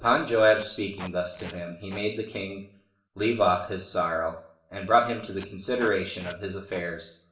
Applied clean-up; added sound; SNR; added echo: none; Packing tape, duct tape; 19 dB; reverberation time 0.5 s.